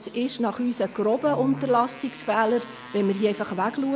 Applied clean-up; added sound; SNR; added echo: none; Motorcycle; 20 dB; none.